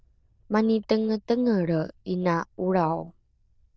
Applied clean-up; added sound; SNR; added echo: neural diffusion model UNIVERSE++.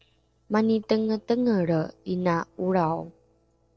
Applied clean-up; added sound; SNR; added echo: neural separator model SepFormer DNS4.